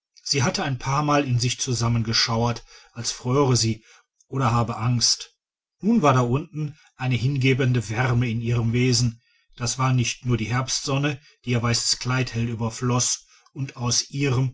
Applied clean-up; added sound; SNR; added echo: none; none; none; none.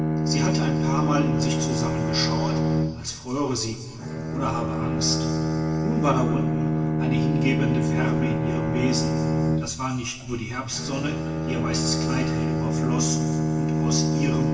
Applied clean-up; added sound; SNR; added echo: none; Bowed string instrument; -5 dB; reverberation time 2.2 s.